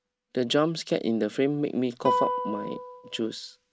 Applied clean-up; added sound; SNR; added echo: neural mask model RNNoise.